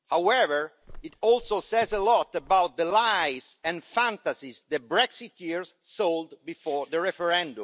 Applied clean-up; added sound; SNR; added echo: none; Walk, footsteps; 19 dB; none.